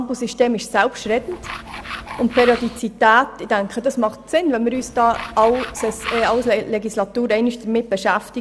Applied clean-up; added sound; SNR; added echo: none; Tools; 11 dB; none.